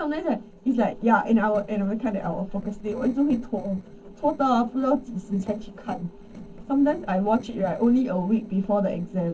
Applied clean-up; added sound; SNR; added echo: neural separator model SepFormer DNS4.